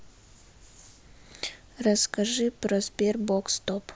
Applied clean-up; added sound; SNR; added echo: none; none; none; none.